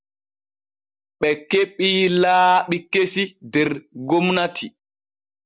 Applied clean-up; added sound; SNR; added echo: none; none; none; none.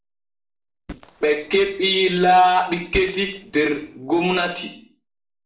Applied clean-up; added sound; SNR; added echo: neural separator model SepFormer DNS4.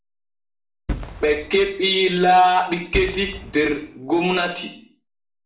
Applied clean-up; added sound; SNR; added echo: none; Fireworks; 11 dB; reverberation time 0.5 s.